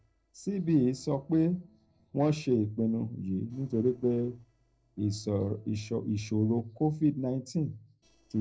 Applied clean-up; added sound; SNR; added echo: neural separator model SepFormer DNS4.